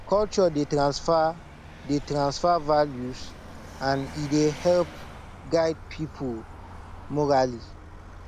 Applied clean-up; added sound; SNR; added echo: none; Vehicle; 14 dB; none.